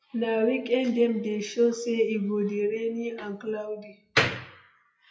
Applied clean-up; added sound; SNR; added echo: classical method WPE with log-MMSE.